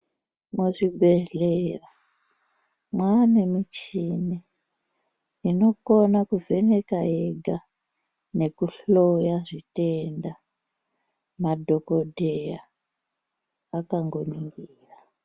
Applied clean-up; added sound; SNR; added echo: none; none; none; none.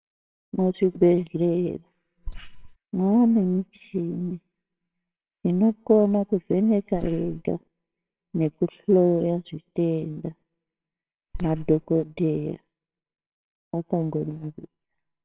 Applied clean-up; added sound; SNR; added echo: neural separator model SepFormer WHAMR!.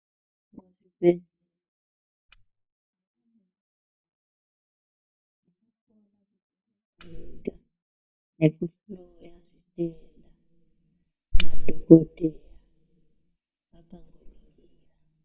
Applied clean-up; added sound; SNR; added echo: neural mask model DeepFilterNet 3.